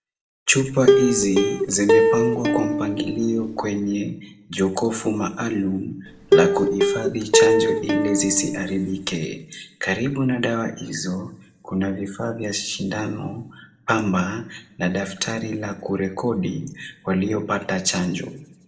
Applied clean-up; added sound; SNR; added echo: none; Plucked string instrument; -4 dB; reverberation time 0.4 s.